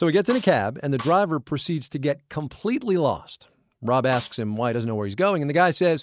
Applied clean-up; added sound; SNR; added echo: neural mask model RNNoise.